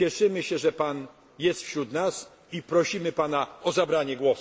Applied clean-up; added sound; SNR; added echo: none; none; none; none.